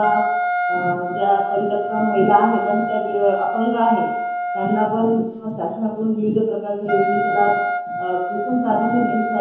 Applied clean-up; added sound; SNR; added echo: none; Wind instrument, woodwind instrument; 3 dB; reverberation time 1.0 s.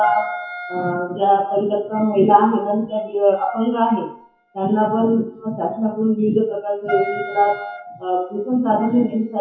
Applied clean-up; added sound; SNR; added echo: classical method WPE with log-MMSE.